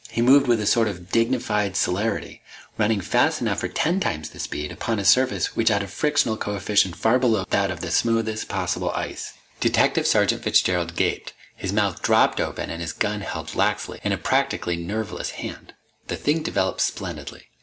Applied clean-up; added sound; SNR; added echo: none; none; none; none.